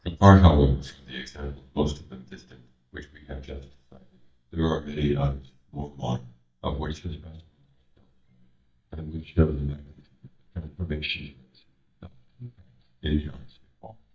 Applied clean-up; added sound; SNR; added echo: neural mask model DeepFilterNet 3.